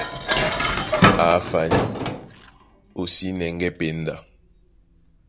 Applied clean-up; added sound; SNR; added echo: none; Dishes, pots, and pans; -2 dB; none.